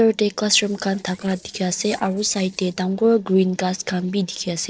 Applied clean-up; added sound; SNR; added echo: neural separator model SepFormer DNS4.